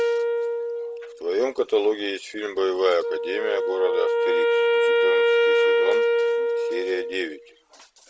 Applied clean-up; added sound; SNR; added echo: none; Wind instrument, woodwind instrument; -5 dB; none.